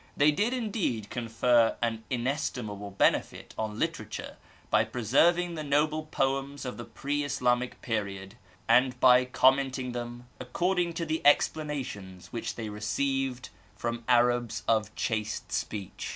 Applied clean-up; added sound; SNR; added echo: none; none; none; none.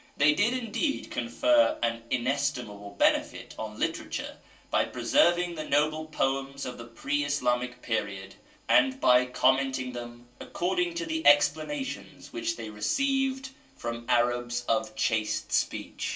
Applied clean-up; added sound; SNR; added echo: none; none; none; reverberation time 0.3 s.